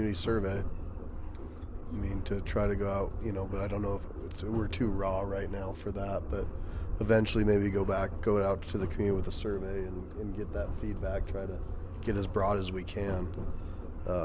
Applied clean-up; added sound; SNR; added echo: none; Subway, metro, underground; 3 dB; none.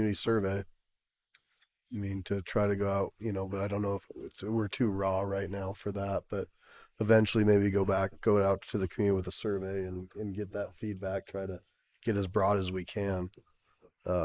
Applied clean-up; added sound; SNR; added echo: neural mask model Resemble Enhance denoiser.